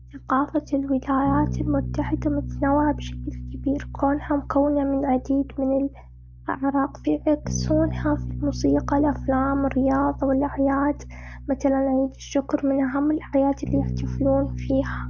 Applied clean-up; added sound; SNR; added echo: none; Bass guitar; 8 dB; none.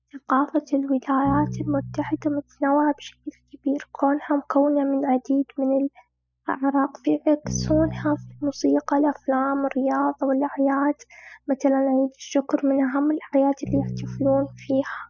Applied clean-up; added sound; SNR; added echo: classical method spectral subtraction.